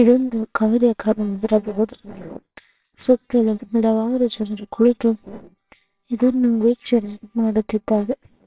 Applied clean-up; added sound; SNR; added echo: neural separator model SepFormer WHAMR!.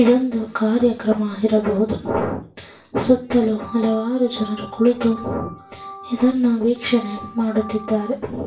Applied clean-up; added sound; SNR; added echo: none; Organ; 17 dB; reverberation time 0.3 s.